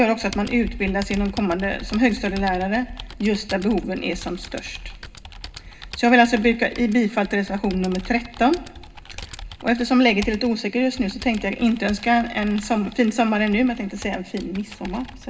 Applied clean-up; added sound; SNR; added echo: none; Computer keyboard; 15 dB; reverberation time 0.2 s.